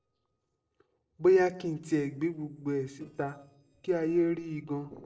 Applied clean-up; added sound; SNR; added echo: neural separator model SepFormer DNS4.